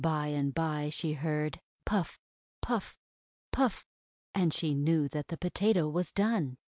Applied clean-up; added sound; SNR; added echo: none; none; none; none.